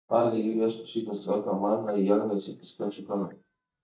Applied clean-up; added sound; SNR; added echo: neural mask model DeepFilterNet 3.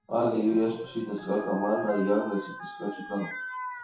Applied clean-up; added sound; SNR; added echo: classical method WPE with log-MMSE.